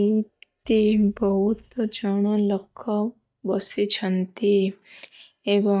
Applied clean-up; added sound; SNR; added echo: neural mask model DeepFilterNet 3.